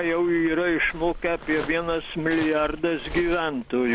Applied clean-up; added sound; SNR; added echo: none; Waves, surf; 13 dB; none.